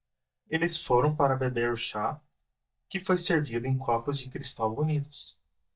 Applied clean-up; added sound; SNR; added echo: neural mask model DeepFilterNet 3.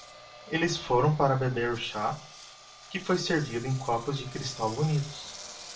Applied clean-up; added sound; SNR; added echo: none; Engine; 17 dB; reverberation time 0.3 s.